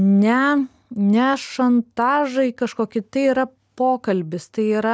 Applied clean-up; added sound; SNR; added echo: none; none; none; none.